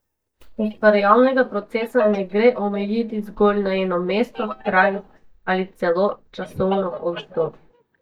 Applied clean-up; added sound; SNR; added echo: neural mask model DeepFilterNet 3.